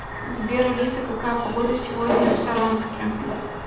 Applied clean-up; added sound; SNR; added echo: none; Cricket; 11 dB; reverberation time 0.8 s.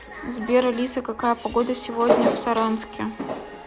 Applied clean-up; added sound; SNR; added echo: none; none; none; none.